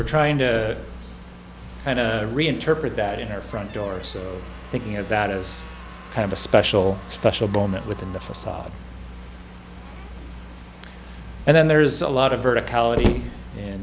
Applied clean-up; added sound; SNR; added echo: none; Slam; 12 dB; none.